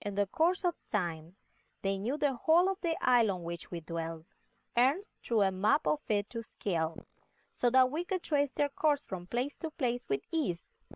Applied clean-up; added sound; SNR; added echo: neural separator model SepFormer WHAM!.